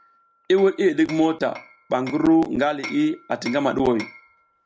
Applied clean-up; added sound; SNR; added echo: none; Hammer; 20 dB; none.